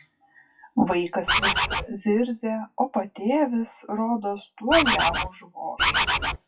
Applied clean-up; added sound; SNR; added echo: classical method WPE with log-MMSE.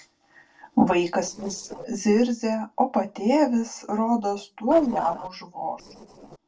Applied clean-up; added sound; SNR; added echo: neural separator model SepFormer DNS4.